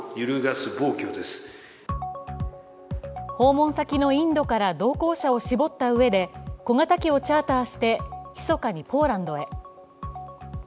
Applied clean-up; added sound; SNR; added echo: none; none; none; none.